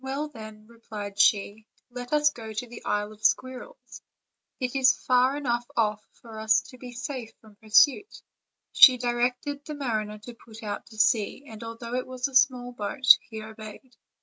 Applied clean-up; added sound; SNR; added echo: none; none; none; none.